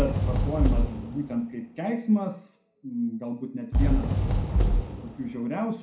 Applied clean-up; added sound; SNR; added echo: none; Fireworks; -3 dB; reverberation time 0.4 s.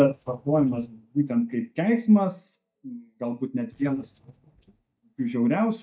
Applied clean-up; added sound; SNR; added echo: neural mask model DeepFilterNet 3.